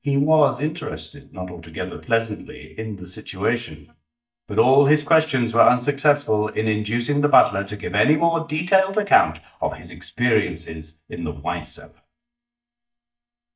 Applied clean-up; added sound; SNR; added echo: neural mask model DeepFilterNet 3.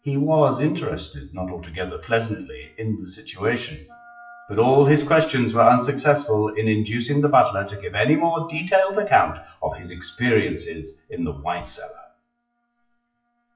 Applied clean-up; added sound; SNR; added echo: classical method WPE with log-MMSE.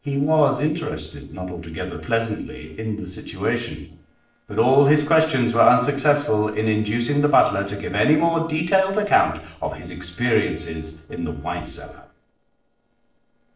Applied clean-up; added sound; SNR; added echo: neural separator model SepFormer DNS4.